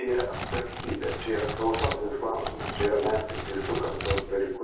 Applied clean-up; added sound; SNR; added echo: none; Crackle; 5 dB; reverberation time 0.7 s.